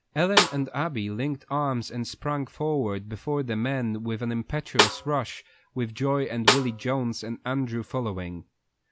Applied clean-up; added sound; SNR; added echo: none; Snare drum; 0 dB; none.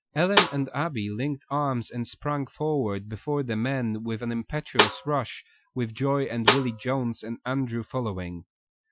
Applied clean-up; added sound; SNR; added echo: classical method Wiener filter.